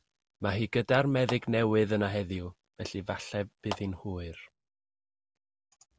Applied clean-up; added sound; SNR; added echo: none; Clapping; 14 dB; none.